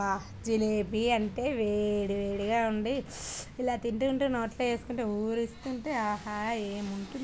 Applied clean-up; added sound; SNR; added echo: none; none; none; none.